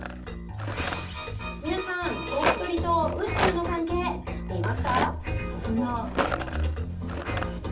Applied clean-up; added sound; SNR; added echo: none; Rattle; 5 dB; reverberation time 0.3 s.